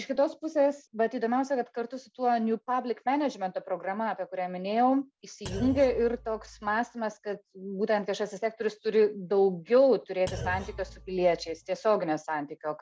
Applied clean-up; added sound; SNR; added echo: none; Thump, thud; 13 dB; none.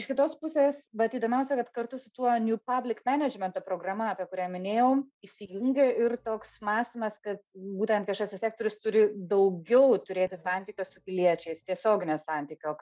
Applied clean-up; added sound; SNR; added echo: neural mask model DeepFilterNet 3.